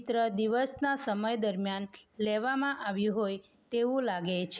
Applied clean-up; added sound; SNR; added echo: none; none; none; none.